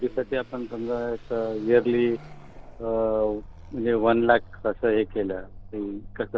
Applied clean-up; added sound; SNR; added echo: none; Car passing by / Accelerating, revving, vroom; 16 dB; none.